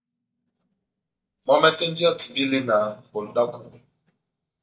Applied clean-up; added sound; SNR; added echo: neural mask model DeepFilterNet 3.